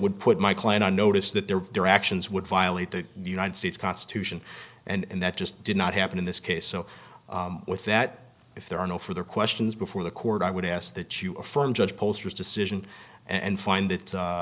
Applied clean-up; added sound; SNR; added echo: none; none; none; none.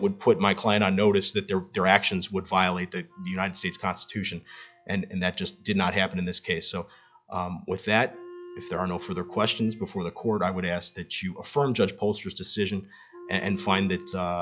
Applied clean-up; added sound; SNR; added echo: classical method log-MMSE.